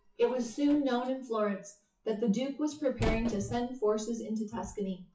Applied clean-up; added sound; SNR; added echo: classical method WPE with log-MMSE.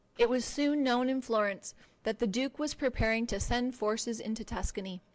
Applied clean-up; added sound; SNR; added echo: none; none; none; none.